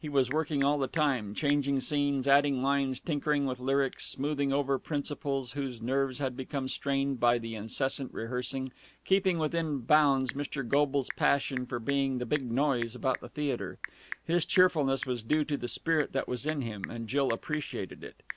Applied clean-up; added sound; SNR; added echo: none; Telephone / Typing; 18 dB; none.